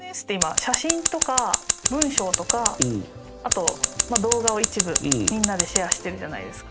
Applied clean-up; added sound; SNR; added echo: none; Scissors; -3 dB; none.